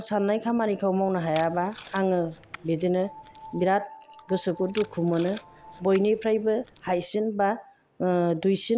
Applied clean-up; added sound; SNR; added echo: none; Packing tape, duct tape + Piano; 19 dB; none.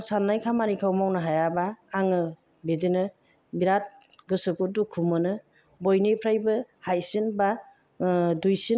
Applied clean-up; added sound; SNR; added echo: none; none; none; none.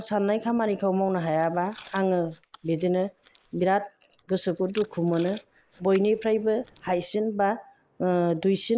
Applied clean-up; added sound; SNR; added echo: neural mask model Resemble Enhance denoiser.